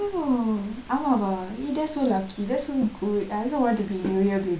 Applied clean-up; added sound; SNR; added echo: none; none; none; none.